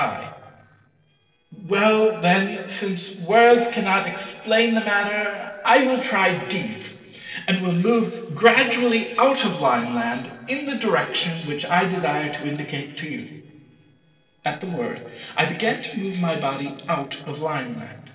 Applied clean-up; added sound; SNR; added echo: neural separator model SepFormer DNS4.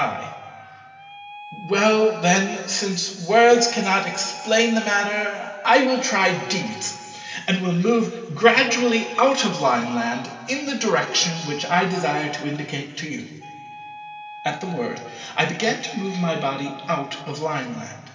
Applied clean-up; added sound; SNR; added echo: none; Wind instrument, woodwind instrument; 18 dB; reverberation time 2.0 s.